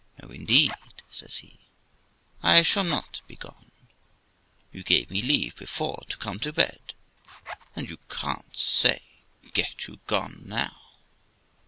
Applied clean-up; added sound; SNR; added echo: none; Zipper (clothing); 17 dB; none.